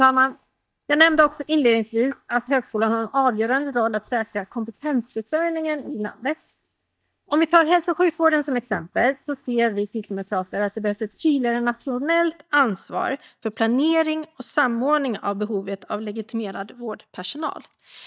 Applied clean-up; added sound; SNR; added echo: neural mask model DeepFilterNet 3.